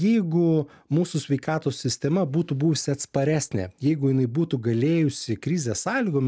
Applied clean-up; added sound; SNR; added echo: none; none; none; none.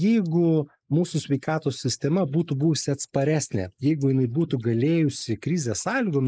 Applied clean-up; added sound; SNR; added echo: neural mask model Resemble Enhance denoiser.